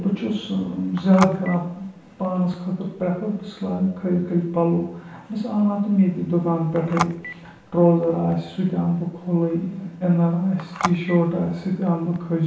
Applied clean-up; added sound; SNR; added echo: none; Telephone; 12 dB; reverberation time 0.7 s.